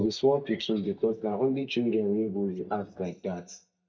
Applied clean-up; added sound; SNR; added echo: neural mask model DeepFilterNet 3.